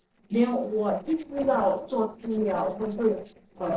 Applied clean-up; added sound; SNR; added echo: neural separator model SepFormer DNS4.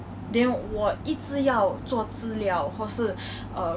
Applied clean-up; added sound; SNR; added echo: none; none; none; none.